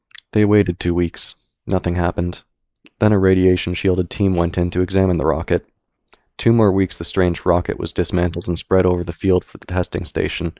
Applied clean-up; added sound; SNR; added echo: neural mask model Resemble Enhance denoiser.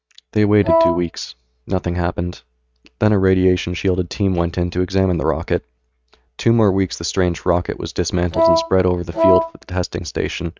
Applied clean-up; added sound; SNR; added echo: neural mask model RNNoise.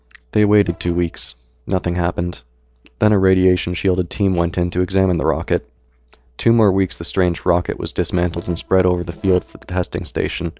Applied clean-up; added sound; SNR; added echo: neural separator model SepFormer DNS4.